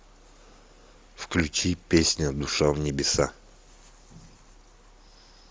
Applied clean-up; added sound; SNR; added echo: none; none; none; none.